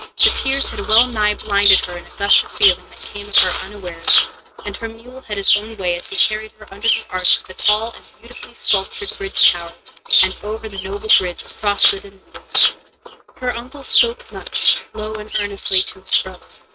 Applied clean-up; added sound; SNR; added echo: neural mask model RNNoise.